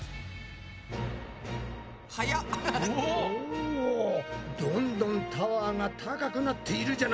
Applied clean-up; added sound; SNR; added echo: none; none; none; none.